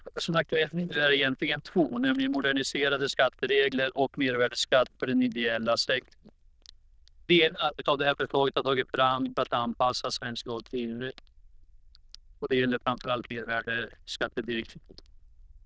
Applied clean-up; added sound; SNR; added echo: neural diffusion model UNIVERSE++.